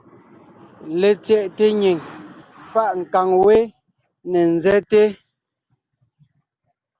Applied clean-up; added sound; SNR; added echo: none; none; none; none.